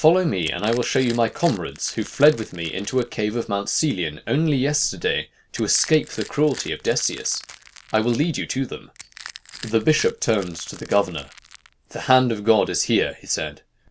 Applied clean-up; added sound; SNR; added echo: none; Crushing; 19 dB; none.